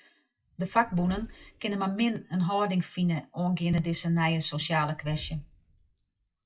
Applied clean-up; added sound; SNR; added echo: classical method WPE with log-MMSE.